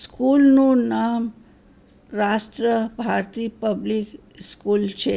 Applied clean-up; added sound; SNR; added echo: none; none; none; none.